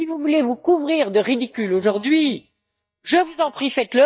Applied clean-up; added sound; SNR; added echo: neural mask model DeepFilterNet 3.